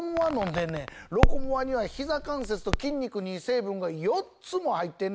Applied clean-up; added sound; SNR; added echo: none; Crackle; -1 dB; none.